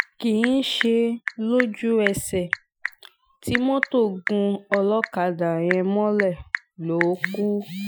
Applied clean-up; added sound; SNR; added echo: classical method Wiener filter.